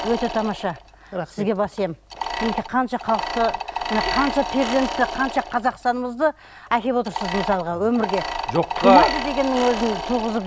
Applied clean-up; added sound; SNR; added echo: none; Mechanisms; 7 dB; none.